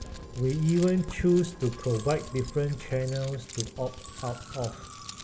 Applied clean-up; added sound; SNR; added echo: none; Keys jangling + Musical instrument; 12 dB; none.